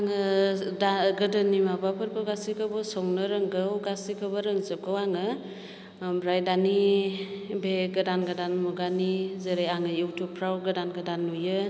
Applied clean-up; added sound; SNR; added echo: none; none; none; none.